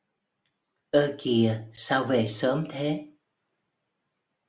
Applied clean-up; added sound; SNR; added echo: none; none; none; none.